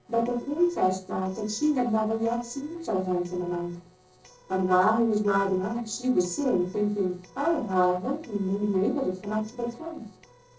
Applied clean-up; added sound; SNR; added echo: neural separator model SepFormer DNS4.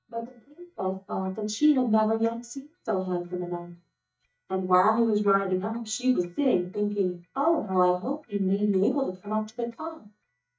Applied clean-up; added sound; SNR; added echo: neural mask model DeepFilterNet 3.